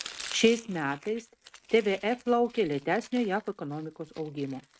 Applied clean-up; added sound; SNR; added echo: neural mask model RNNoise.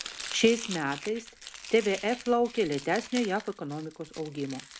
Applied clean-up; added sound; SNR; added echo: none; Domestic sounds, home sounds; 13 dB; none.